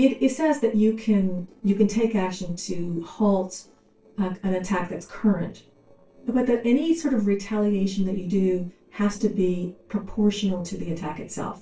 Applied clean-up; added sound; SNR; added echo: neural separator model SepFormer DNS4.